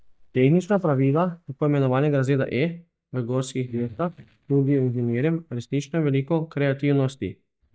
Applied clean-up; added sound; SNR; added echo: neural mask model DeepFilterNet 3.